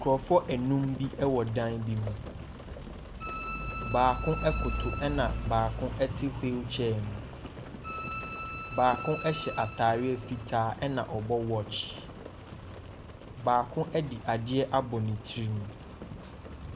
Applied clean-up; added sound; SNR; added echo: none; Bowed string instrument + Rain; 8 dB; none.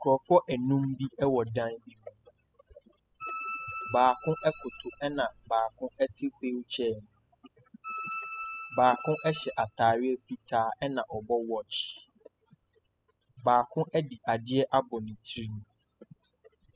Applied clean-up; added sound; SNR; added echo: classical method spectral subtraction.